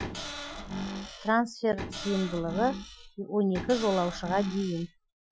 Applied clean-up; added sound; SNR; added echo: classical method Wiener filter.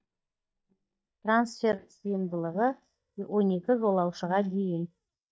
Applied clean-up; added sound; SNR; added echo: neural mask model DeepFilterNet 3.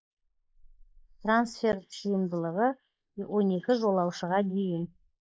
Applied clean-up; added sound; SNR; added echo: neural mask model Resemble Enhance denoiser.